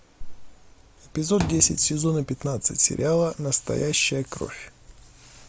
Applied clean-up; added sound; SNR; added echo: none; Thump, thud; 11 dB; none.